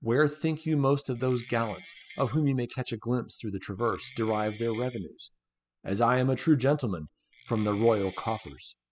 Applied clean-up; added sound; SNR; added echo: classical method spectral subtraction.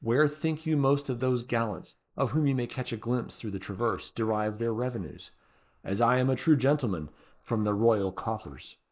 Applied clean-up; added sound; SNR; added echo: neural mask model Resemble Enhance denoiser.